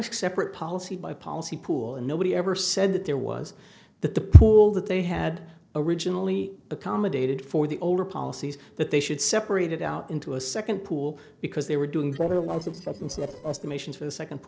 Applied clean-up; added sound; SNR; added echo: neural separator model SepFormer DNS4.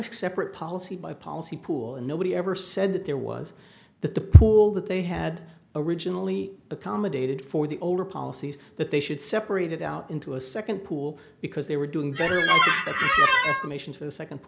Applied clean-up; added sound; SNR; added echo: none; Squeak; -4 dB; none.